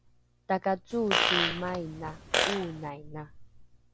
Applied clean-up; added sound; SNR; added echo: none; Fart; -4 dB; none.